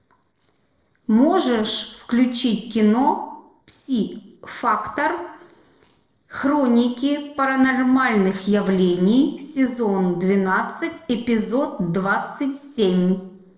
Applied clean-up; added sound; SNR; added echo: neural separator model SepFormer DNS4.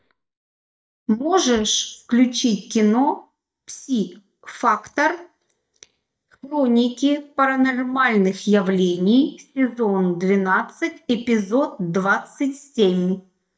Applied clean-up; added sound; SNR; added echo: neural mask model DeepFilterNet 3.